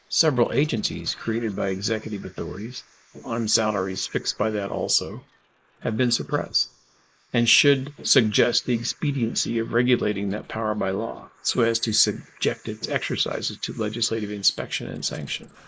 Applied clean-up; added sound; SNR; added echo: neural mask model Resemble Enhance denoiser.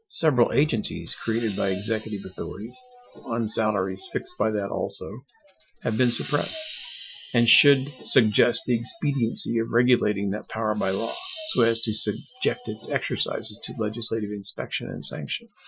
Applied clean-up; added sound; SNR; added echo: classical method Wiener filter.